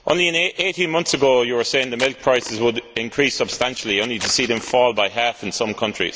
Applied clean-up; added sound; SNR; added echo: none; Packing tape, duct tape; 15 dB; none.